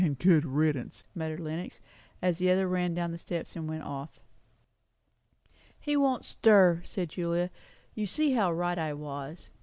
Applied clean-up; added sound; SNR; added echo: none; none; none; none.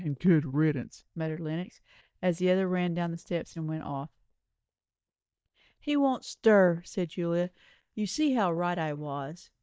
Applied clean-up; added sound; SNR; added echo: neural mask model DeepFilterNet 3.